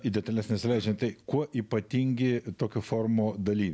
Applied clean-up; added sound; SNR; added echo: none; none; none; none.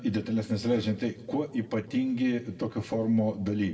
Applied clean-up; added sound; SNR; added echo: none; none; none; reverberation time 1.6 s.